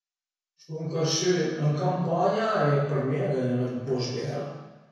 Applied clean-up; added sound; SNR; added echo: none; none; none; reverberation time 1.1 s.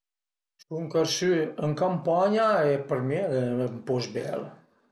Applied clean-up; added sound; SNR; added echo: none; none; none; none.